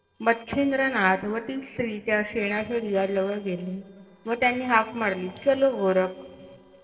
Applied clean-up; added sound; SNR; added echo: neural separator model SepFormer DNS4.